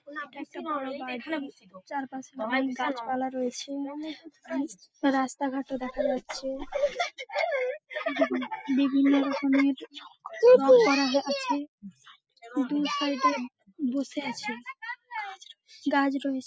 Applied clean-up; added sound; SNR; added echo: neural mask model Resemble Enhance denoiser.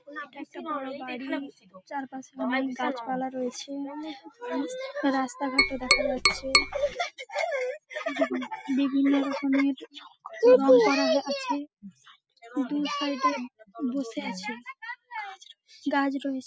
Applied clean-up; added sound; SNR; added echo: none; Tap; -3 dB; none.